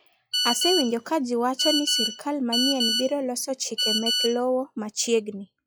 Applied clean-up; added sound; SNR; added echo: classical method log-MMSE.